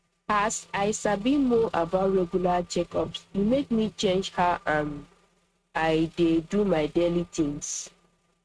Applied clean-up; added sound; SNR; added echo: neural mask model RNNoise.